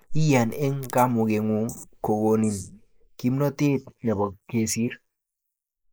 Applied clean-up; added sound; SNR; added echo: neural mask model Resemble Enhance denoiser.